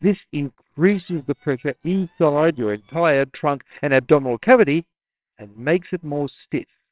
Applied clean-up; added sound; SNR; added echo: neural separator model SepFormer WHAMR!.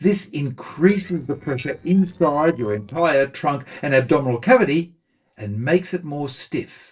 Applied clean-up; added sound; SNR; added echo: neural separator model SepFormer DNS4.